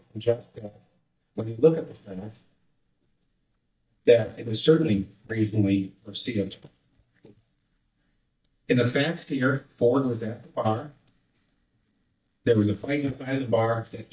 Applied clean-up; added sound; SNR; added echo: neural mask model DeepFilterNet 3.